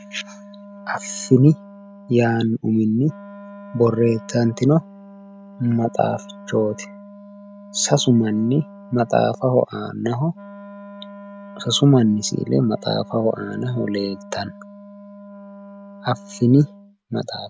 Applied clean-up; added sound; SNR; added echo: none; Wind instrument, woodwind instrument; 19 dB; none.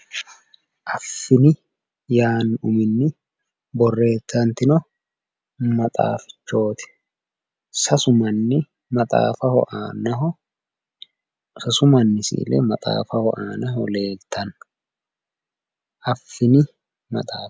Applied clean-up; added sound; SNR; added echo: none; none; none; none.